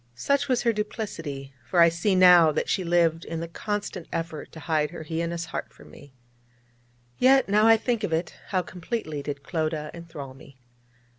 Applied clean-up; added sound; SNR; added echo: none; none; none; none.